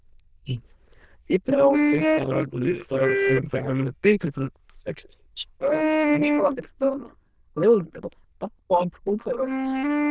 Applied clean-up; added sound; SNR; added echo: neural diffusion model UNIVERSE++.